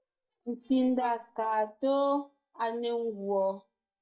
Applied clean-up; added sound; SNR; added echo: neural mask model DeepFilterNet 3.